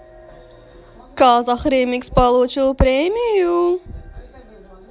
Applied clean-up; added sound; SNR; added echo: none; none; none; none.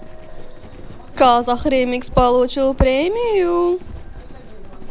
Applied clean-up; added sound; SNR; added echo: none; Livestock, farm animals, working animals; 13 dB; none.